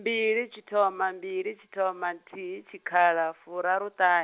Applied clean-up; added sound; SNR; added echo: none; none; none; none.